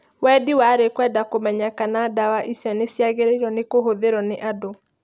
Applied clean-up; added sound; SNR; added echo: none; none; none; none.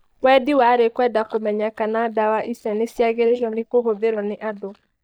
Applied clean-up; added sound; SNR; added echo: neural mask model DeepFilterNet 3.